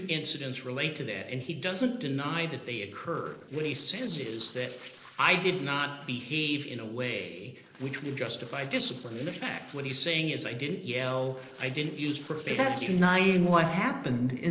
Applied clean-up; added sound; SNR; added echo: neural separator model SepFormer DNS4.